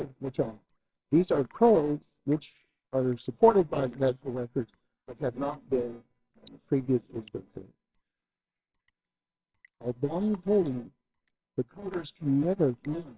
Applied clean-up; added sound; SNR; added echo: neural separator model SepFormer WHAMR!.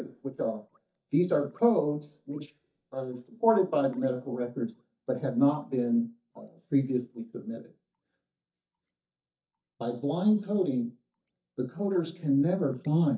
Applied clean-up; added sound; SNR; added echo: neural mask model DeepFilterNet 3.